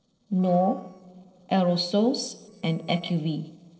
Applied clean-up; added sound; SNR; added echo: neural separator model SepFormer DNS4.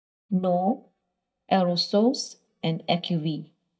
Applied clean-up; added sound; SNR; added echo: neural mask model DeepFilterNet 3.